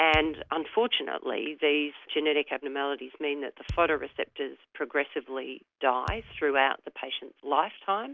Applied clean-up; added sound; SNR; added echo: none; Thump, thud; 14 dB; none.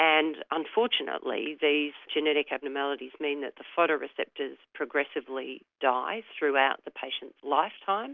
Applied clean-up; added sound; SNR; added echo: none; none; none; none.